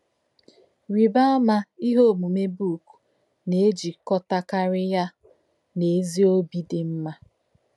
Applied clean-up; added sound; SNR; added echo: none; none; none; none.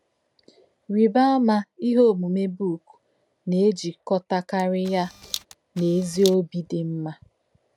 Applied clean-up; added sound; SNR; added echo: none; Camera; 14 dB; none.